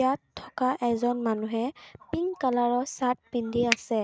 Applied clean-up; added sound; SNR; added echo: neural mask model RNNoise.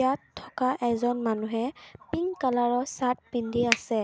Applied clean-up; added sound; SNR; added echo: none; Finger snapping; 2 dB; none.